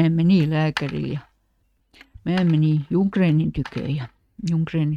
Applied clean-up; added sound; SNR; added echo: neural mask model RNNoise.